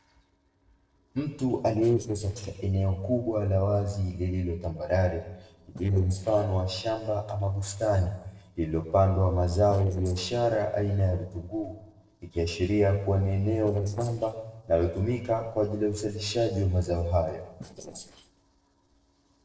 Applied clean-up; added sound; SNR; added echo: neural separator model SepFormer DNS4.